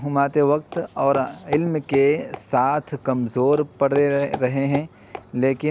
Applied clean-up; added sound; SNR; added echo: none; Walk, footsteps; 15 dB; none.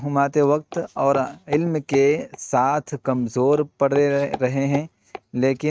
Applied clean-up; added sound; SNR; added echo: neural mask model RNNoise.